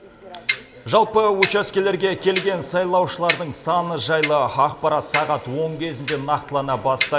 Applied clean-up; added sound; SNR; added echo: none; Clock; 10 dB; none.